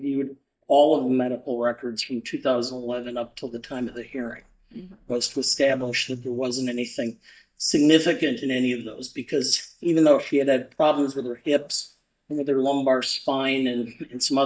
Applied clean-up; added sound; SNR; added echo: neural mask model DeepFilterNet 3.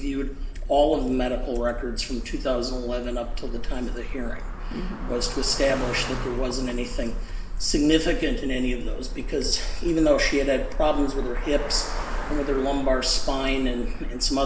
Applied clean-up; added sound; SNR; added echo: none; Car passing by; 16 dB; reverberation time 1.1 s.